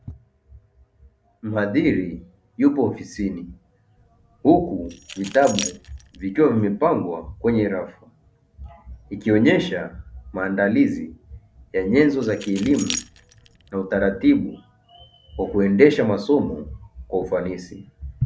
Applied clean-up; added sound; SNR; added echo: none; Keys jangling; 15 dB; none.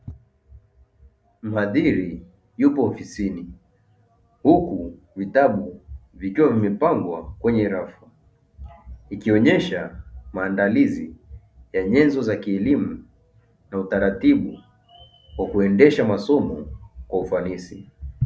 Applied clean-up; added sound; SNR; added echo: none; none; none; none.